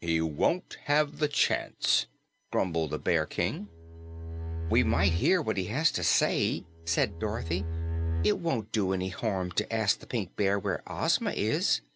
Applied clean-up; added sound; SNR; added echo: none; Bowed string instrument; 3 dB; none.